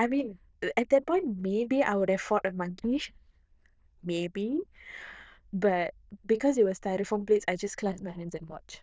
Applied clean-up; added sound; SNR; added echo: neural diffusion model UNIVERSE++.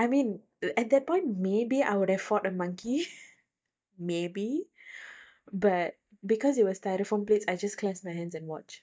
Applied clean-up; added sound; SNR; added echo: neural mask model DeepFilterNet 3.